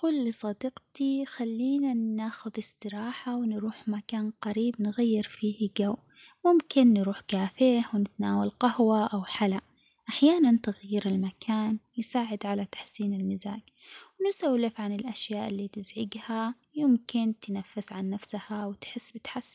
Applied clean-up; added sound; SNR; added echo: none; none; none; none.